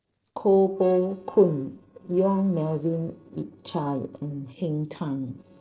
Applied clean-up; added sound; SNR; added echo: neural separator model SepFormer DNS4.